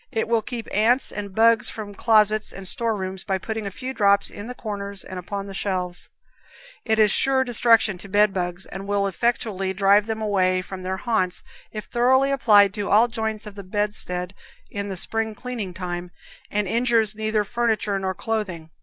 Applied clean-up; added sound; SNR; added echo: none; none; none; none.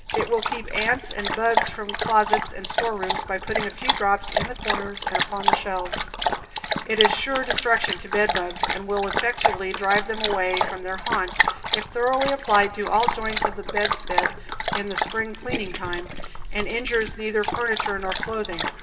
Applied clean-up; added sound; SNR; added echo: none; Dog; 1 dB; reverberation time 1.2 s.